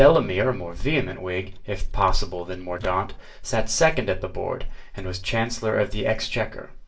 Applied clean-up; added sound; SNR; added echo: neural separator model SepFormer DNS4.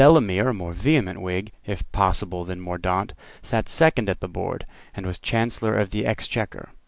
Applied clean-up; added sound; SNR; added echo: none; none; none; none.